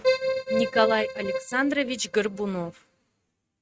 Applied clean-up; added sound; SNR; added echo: neural mask model RNNoise.